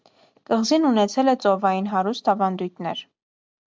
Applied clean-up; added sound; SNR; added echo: none; none; none; none.